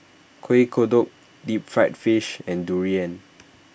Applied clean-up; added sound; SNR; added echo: none; none; none; none.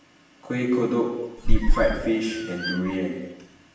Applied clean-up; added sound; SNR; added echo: none; Squeak; -4 dB; reverberation time 1.0 s.